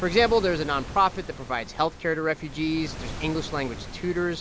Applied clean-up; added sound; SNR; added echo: none; Waves, surf; 11 dB; none.